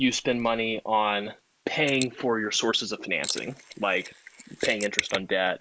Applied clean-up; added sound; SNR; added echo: neural mask model Resemble Enhance denoiser.